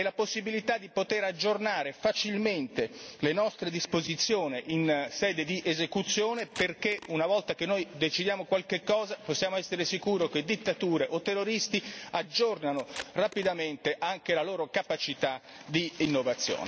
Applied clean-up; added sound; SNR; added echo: none; Packing tape, duct tape; 16 dB; none.